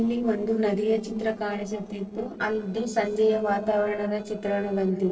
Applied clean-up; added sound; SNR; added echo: neural separator model SepFormer DNS4.